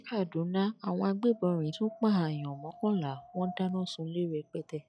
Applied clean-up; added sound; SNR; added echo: classical method log-MMSE.